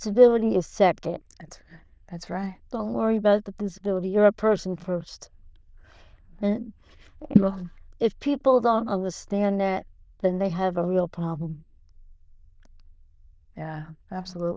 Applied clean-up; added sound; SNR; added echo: neural diffusion model UNIVERSE++.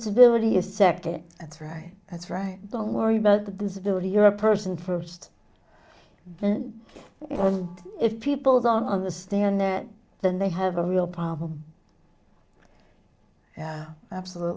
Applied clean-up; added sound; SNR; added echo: neural separator model SepFormer DNS4.